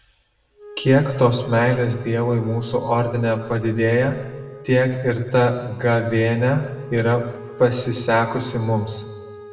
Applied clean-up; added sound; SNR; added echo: none; Wind instrument, woodwind instrument; 19 dB; reverberation time 1.2 s.